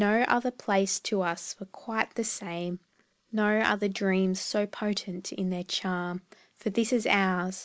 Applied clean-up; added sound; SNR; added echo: neural mask model Resemble Enhance denoiser.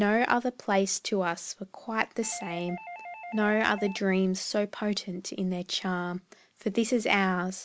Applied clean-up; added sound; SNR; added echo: none; Doorbell; 15 dB; none.